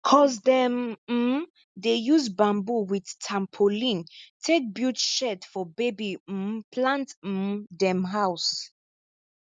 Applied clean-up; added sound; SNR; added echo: none; none; none; none.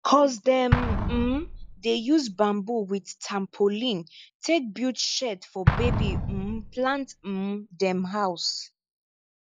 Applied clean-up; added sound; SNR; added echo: classical method log-MMSE.